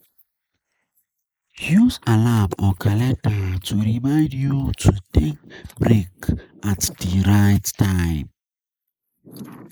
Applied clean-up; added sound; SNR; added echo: neural mask model Resemble Enhance denoiser.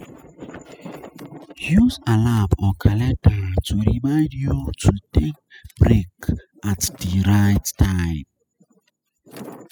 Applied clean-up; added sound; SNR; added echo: classical method spectral subtraction.